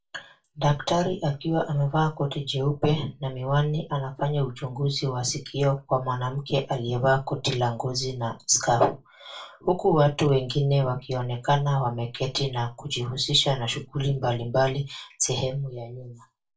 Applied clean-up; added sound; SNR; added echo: none; none; none; reverberation time 0.2 s.